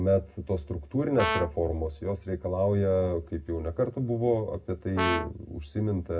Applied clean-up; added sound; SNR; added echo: none; Brass instrument; 5 dB; reverberation time 0.2 s.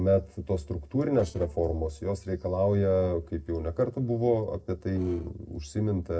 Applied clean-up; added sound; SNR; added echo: neural separator model SepFormer DNS4.